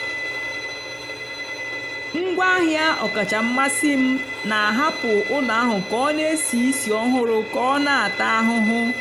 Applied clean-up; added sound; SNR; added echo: none; Bowed string instrument; 7 dB; none.